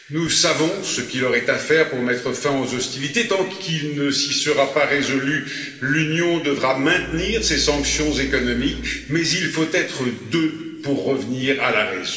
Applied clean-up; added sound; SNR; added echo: none; Bowed string instrument; 13 dB; reverberation time 2.9 s.